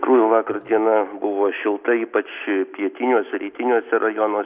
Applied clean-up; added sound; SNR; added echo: none; none; none; none.